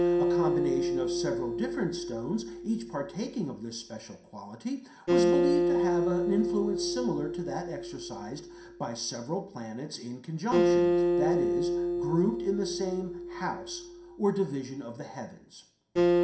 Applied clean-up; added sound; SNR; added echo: none; Acoustic guitar; -4 dB; reverberation time 0.5 s.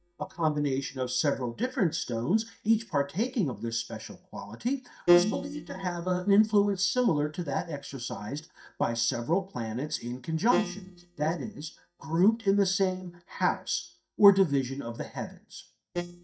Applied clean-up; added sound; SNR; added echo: neural mask model DeepFilterNet 3.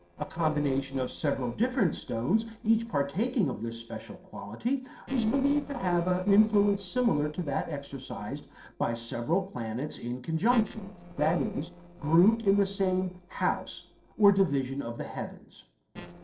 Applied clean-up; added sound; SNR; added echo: neural separator model SepFormer DNS4.